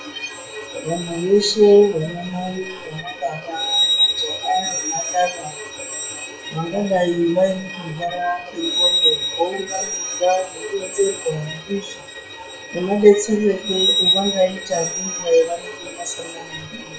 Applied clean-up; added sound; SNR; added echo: classical method WPE with log-MMSE.